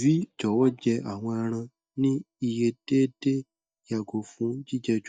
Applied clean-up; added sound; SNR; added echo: neural mask model DeepFilterNet 3.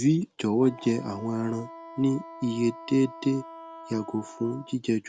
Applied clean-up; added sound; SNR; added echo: none; Wind instrument, woodwind instrument; 17 dB; none.